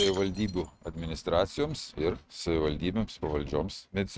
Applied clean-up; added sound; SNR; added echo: neural mask model RNNoise.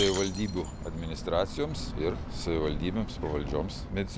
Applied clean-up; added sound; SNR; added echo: none; Shatter; 14 dB; none.